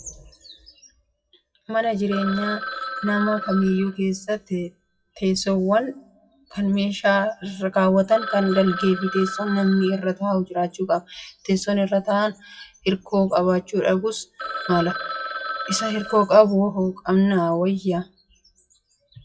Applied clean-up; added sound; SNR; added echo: classical method WPE with log-MMSE.